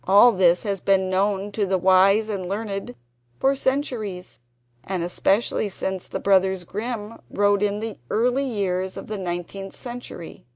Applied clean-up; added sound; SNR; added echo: none; none; none; none.